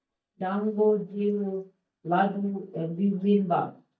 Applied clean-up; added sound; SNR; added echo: neural mask model DeepFilterNet 3.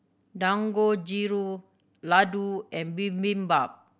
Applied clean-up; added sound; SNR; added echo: none; none; none; none.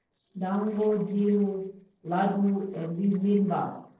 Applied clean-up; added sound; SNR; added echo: neural separator model SepFormer DNS4.